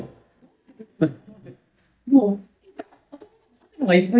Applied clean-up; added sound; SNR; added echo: neural mask model DeepFilterNet 3.